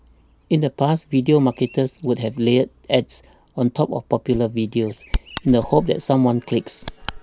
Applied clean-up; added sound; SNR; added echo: none; Bird vocalization, bird call, bird song; 15 dB; none.